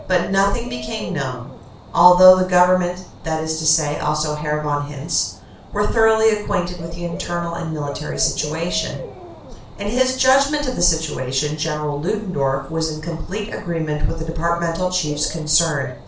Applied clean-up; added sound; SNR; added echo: none; Bird / Dog; 17 dB; reverberation time 0.3 s.